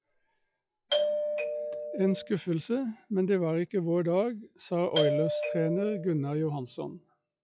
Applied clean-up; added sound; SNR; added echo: classical method log-MMSE.